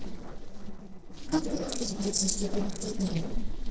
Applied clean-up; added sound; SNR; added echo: neural separator model SepFormer DNS4.